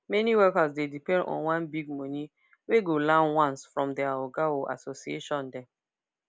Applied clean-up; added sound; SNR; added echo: none; none; none; none.